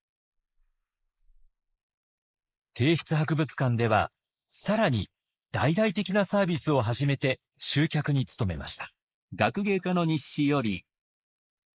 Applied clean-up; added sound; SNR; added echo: neural mask model Resemble Enhance denoiser.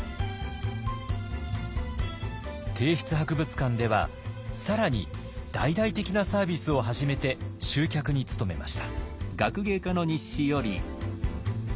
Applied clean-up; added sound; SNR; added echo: none; none; none; none.